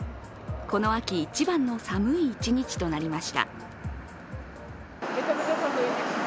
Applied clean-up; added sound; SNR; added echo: none; none; none; none.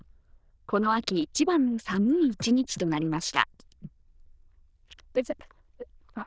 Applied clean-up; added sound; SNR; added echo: neural diffusion model UNIVERSE++.